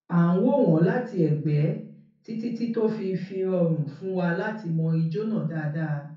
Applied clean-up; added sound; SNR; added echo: none; none; none; reverberation time 0.5 s.